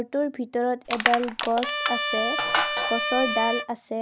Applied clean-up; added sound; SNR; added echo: none; Crushing + Trumpet; -1 dB; none.